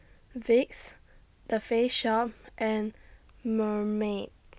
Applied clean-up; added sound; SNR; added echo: none; none; none; none.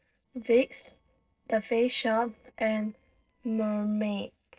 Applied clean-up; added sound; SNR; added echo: neural separator model SepFormer DNS4.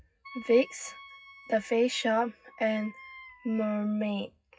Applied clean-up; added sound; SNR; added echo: classical method WPE with log-MMSE.